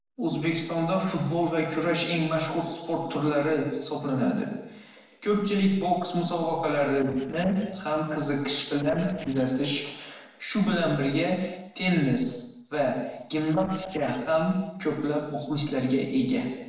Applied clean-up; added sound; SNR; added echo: neural separator model SepFormer DNS4.